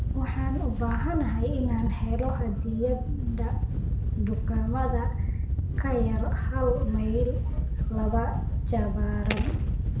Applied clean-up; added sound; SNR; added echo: none; Wind / Boat, Water vehicle; -5 dB; reverberation time 0.7 s.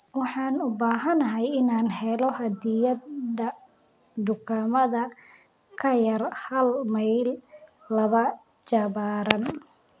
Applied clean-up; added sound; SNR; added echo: none; none; none; none.